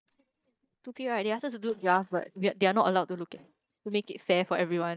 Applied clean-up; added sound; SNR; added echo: neural mask model DeepFilterNet 3.